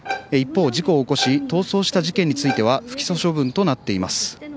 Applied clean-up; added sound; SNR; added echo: none; Bowed string instrument; 13 dB; none.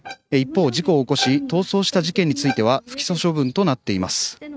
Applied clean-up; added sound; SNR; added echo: neural mask model RNNoise.